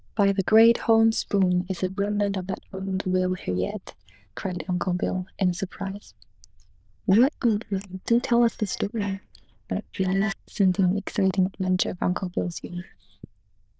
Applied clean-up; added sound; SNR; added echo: neural diffusion model UNIVERSE++.